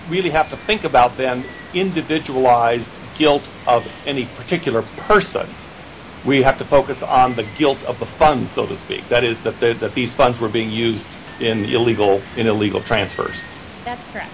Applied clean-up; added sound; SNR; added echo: none; Water; 17 dB; none.